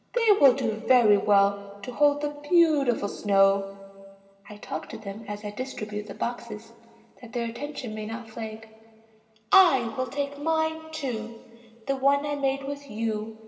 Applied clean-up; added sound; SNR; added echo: none; none; none; reverberation time 2.0 s.